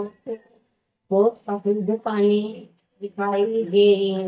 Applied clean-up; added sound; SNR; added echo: neural mask model DeepFilterNet 3.